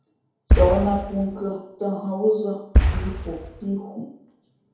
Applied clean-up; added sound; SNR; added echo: none; Boom; -5 dB; reverberation time 0.8 s.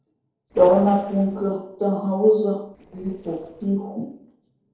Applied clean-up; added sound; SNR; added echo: neural separator model SepFormer DNS4.